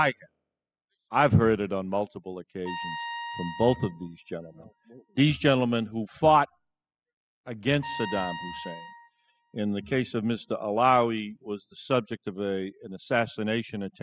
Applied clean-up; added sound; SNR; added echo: classical method spectral subtraction.